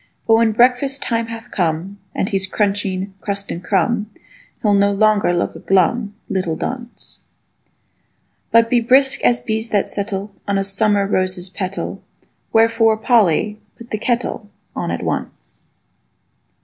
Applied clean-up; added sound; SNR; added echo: none; none; none; none.